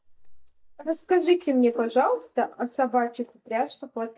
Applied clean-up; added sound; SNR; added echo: neural mask model DeepFilterNet 3.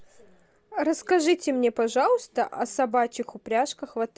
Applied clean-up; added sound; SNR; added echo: none; none; none; none.